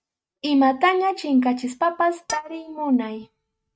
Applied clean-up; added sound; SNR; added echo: neural mask model RNNoise.